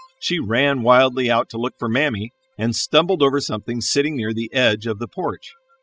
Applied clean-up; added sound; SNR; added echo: classical method spectral subtraction.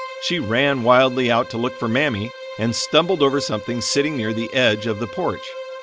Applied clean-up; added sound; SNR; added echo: none; Bowed string instrument; 14 dB; none.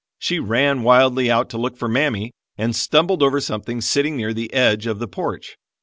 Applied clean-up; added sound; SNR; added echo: none; none; none; none.